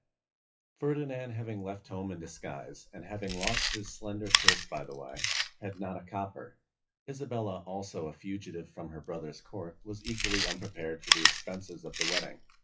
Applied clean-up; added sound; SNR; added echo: classical method WPE with log-MMSE.